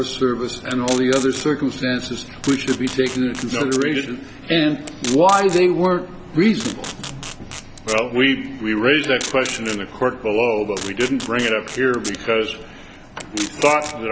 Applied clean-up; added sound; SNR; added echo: none; Packing tape, duct tape; 15 dB; none.